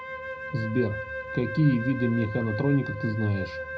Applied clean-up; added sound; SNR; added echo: none; Wind instrument, woodwind instrument; 9 dB; reverberation time 0.4 s.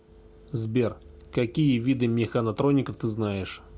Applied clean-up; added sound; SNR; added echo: none; none; none; none.